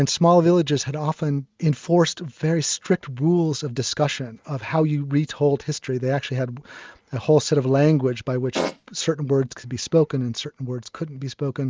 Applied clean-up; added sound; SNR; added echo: neural mask model RNNoise.